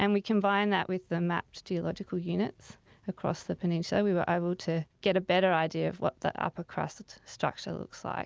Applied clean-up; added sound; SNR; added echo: none; none; none; none.